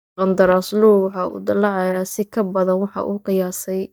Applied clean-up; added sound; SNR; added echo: neural mask model DeepFilterNet 3.